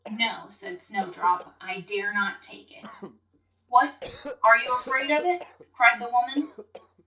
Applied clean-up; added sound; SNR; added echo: neural separator model SepFormer DNS4.